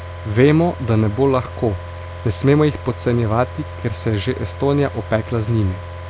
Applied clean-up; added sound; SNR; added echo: none; Car; 12 dB; none.